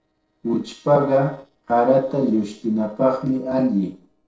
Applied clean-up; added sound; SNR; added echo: neural separator model SepFormer DNS4.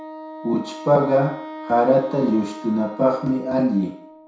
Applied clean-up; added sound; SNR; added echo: none; Wind instrument, woodwind instrument; 14 dB; reverberation time 0.6 s.